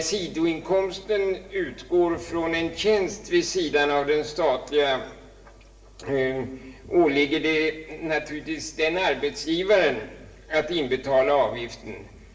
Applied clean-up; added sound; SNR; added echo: none; none; none; reverberation time 0.8 s.